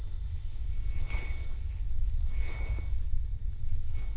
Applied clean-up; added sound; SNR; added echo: neural diffusion model UNIVERSE++.